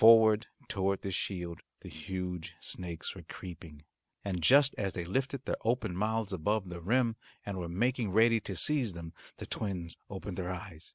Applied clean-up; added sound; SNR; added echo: none; none; none; none.